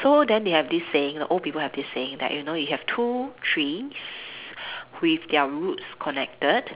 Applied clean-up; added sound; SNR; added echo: none; none; none; none.